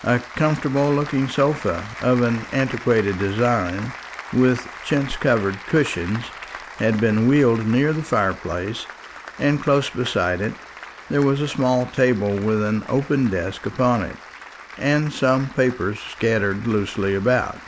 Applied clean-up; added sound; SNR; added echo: none; Applause; 16 dB; none.